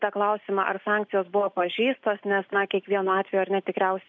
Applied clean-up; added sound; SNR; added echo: none; none; none; none.